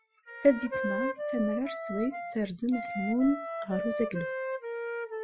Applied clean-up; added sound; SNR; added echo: classical method Wiener filter.